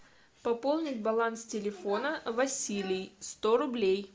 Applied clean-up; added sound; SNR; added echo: none; none; none; none.